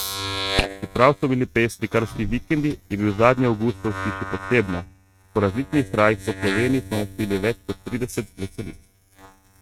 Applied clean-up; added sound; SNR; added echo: neural mask model RNNoise.